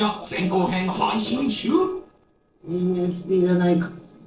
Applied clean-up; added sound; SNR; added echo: neural separator model SepFormer DNS4.